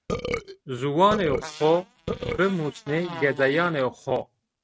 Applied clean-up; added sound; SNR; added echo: neural mask model RNNoise.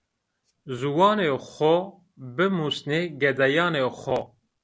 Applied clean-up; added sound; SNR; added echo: none; none; none; none.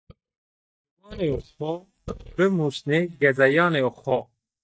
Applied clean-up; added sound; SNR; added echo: neural mask model DeepFilterNet 3.